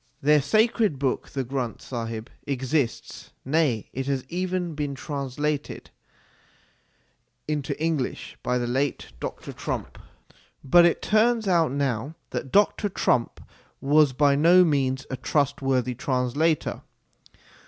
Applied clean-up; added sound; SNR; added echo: none; none; none; none.